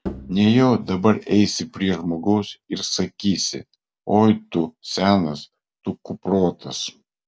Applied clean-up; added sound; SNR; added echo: none; Bowed string instrument; 15 dB; none.